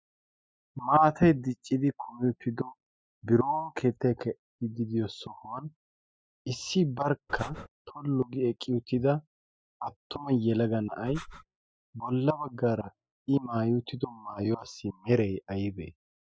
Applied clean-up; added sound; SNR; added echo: classical method spectral subtraction.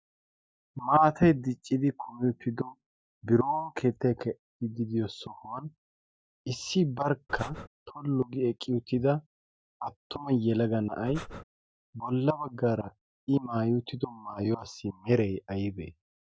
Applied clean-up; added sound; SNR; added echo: none; Breathing; 10 dB; none.